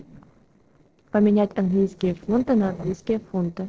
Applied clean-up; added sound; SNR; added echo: neural separator model SepFormer DNS4.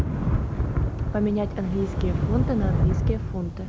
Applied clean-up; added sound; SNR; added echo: none; Thunder / Rain; -4 dB; none.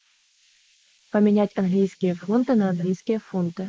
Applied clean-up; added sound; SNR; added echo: neural mask model Resemble Enhance denoiser.